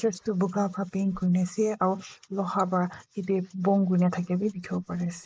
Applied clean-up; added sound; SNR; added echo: neural mask model Resemble Enhance denoiser.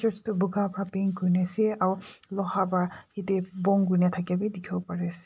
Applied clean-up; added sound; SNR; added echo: none; none; none; none.